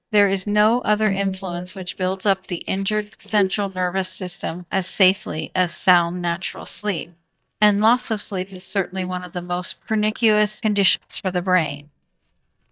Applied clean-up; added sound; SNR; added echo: neural mask model DeepFilterNet 3.